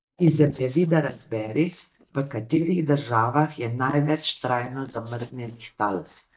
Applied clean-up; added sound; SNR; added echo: neural mask model DeepFilterNet 3.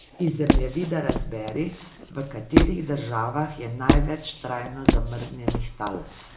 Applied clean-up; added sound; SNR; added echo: none; Squeak; -3 dB; reverberation time 1.7 s.